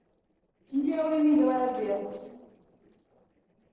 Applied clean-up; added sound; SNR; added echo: neural separator model SepFormer DNS4.